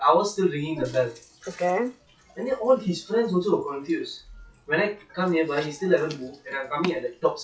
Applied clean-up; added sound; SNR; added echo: classical method log-MMSE.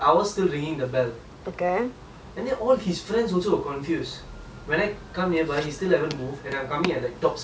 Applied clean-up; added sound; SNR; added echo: none; none; none; none.